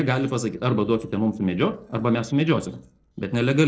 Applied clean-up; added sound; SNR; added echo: neural separator model SepFormer DNS4.